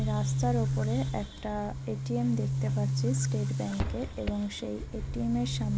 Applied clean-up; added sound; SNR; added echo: none; Boom; -2 dB; none.